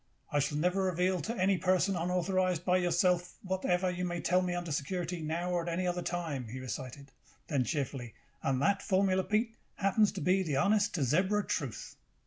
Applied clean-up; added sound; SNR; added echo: none; none; none; none.